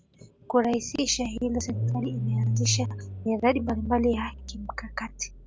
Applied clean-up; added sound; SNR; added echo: none; Engine starting / Car; 4 dB; none.